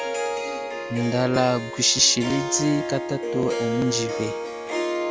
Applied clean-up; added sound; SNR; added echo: none; Harp; 4 dB; none.